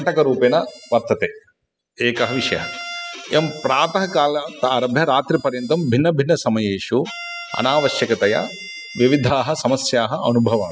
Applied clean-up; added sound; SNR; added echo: classical method spectral subtraction.